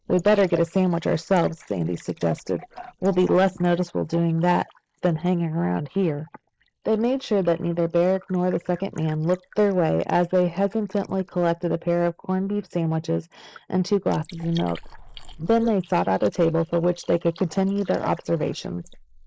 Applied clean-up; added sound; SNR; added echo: neural mask model Resemble Enhance denoiser.